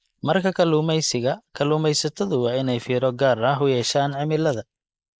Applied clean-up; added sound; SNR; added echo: neural mask model Resemble Enhance denoiser.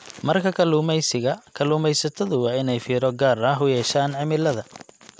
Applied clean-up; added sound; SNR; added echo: none; none; none; none.